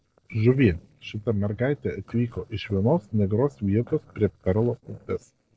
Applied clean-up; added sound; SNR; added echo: neural separator model SepFormer DNS4.